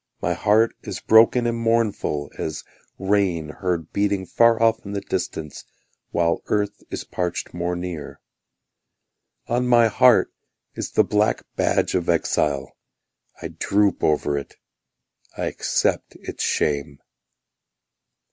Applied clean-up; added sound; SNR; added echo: none; none; none; none.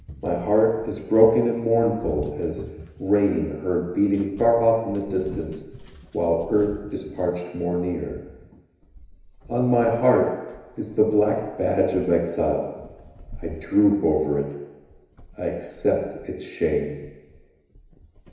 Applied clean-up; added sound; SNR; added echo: none; Cat; 20 dB; reverberation time 1.0 s.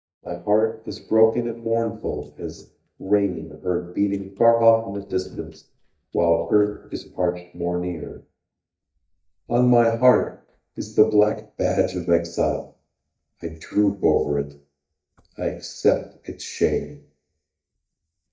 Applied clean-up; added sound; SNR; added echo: neural mask model DeepFilterNet 3.